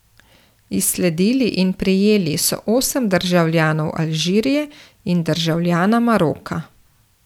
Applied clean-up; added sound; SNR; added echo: none; none; none; none.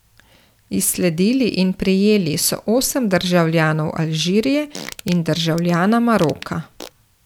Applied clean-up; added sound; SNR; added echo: none; Fart; 19 dB; none.